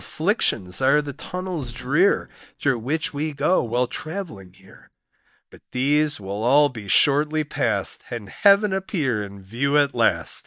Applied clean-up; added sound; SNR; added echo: neural mask model DeepFilterNet 3.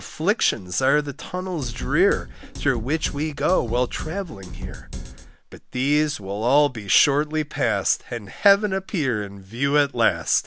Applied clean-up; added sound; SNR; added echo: none; Drum kit; 8 dB; none.